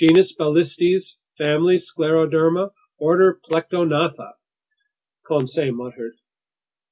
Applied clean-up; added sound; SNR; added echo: none; none; none; none.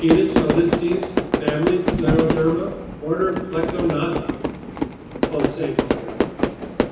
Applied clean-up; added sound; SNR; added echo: none; Fire / Fireworks; 0 dB; reverberation time 0.9 s.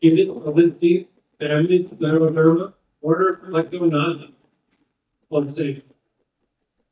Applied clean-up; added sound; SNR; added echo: neural mask model DeepFilterNet 3.